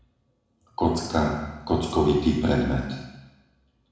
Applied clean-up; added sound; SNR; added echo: none; none; none; reverberation time 1.0 s.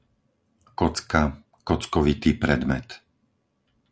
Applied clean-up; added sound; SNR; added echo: none; none; none; none.